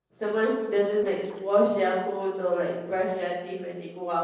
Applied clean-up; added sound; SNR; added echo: neural separator model SepFormer DNS4.